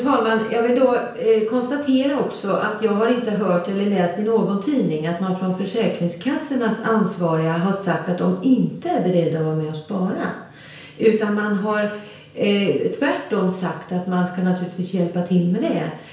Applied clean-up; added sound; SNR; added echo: none; none; none; reverberation time 0.5 s.